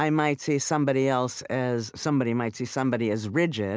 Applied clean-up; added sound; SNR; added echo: none; none; none; none.